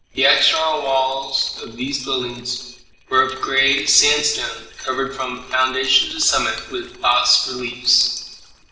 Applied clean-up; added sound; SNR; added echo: neural separator model SepFormer DNS4.